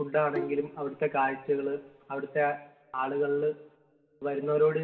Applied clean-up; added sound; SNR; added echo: none; Bowed string instrument; 12 dB; reverberation time 2.0 s.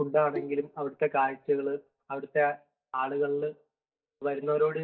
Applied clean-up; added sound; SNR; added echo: neural mask model DeepFilterNet 3.